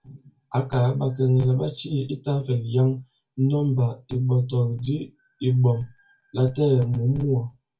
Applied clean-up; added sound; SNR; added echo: none; none; none; reverberation time 0.1 s.